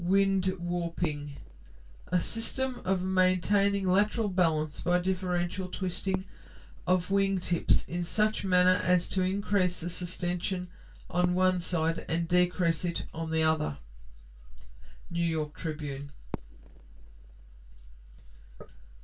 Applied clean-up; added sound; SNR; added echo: none; Fireworks; 20 dB; reverberation time 0.1 s.